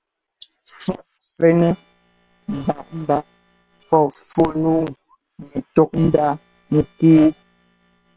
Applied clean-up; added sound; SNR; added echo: neural separator model SepFormer WHAM!.